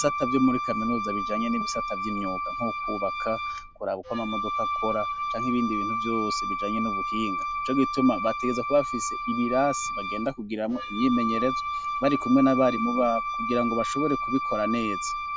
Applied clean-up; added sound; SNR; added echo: none; Wind instrument, woodwind instrument; 3 dB; none.